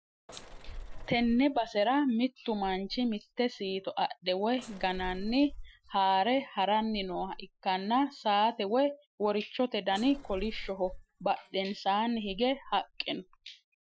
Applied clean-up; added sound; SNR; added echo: classical method Wiener filter.